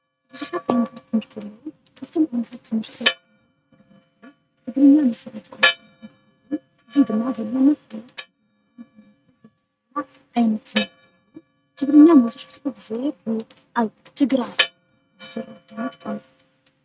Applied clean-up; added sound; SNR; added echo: neural mask model RNNoise.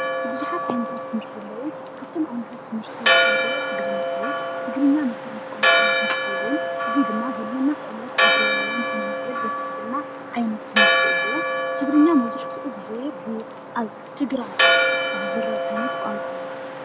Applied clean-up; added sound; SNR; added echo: none; Church bell; -4 dB; none.